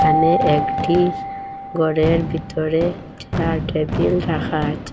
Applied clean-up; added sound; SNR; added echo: none; Keyboard (musical) + Fireworks; 2 dB; none.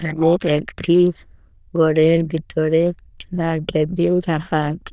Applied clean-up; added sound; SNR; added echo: neural diffusion model UNIVERSE++.